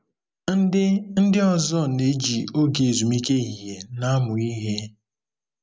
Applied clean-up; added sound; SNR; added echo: none; none; none; none.